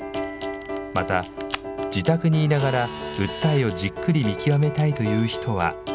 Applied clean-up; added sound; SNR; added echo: none; Camera; 19 dB; none.